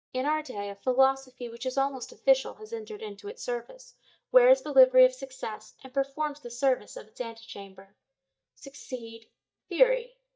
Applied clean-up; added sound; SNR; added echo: neural mask model DeepFilterNet 3.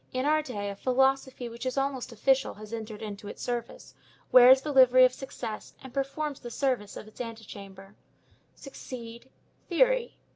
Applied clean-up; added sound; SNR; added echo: none; none; none; none.